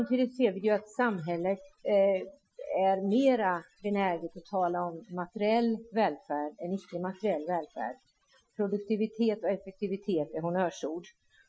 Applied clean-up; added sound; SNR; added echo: classical method Wiener filter.